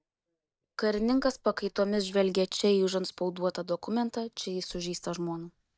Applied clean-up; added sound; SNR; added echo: neural mask model DeepFilterNet 3.